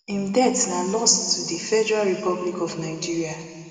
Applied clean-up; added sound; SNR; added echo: none; none; none; reverberation time 2.3 s.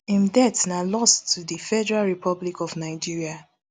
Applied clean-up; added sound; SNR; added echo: none; none; none; none.